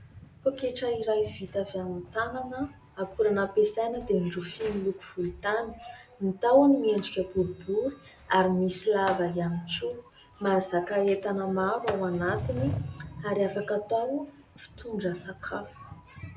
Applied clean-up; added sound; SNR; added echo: none; Sliding door; 15 dB; none.